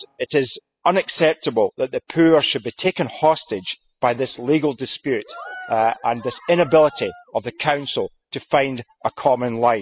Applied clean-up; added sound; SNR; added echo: classical method spectral subtraction.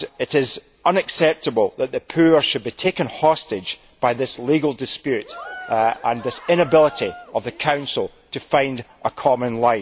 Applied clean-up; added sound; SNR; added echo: none; Cheering; 17 dB; none.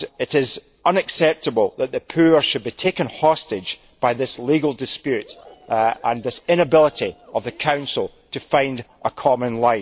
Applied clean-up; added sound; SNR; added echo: neural separator model SepFormer DNS4.